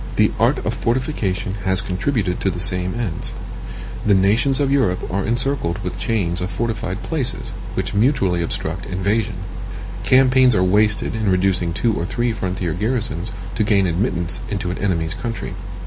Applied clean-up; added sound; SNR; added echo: none; Mechanical fan; 6 dB; none.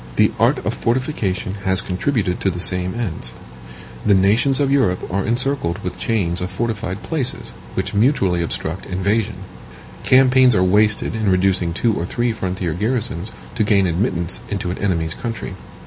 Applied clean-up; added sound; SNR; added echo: none; none; none; none.